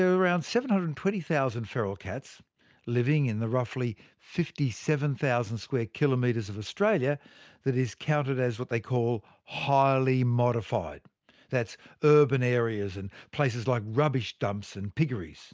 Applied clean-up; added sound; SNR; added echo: none; none; none; none.